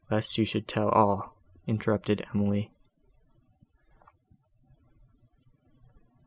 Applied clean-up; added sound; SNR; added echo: none; none; none; none.